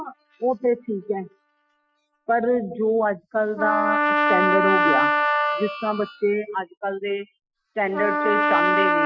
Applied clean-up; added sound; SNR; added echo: classical method Wiener filter.